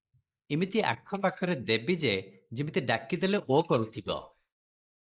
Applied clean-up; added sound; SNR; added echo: neural mask model Resemble Enhance denoiser.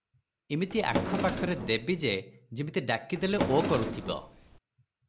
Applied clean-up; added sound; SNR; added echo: none; Drawer open or close; 3 dB; none.